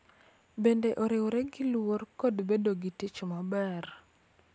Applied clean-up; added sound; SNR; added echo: none; none; none; none.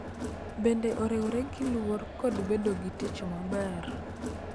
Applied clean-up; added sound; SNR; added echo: none; Crowd; 6 dB; none.